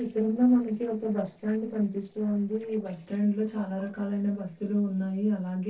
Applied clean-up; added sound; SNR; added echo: neural separator model SepFormer DNS4.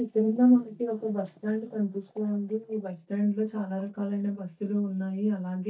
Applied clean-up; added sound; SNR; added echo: neural mask model DeepFilterNet 3.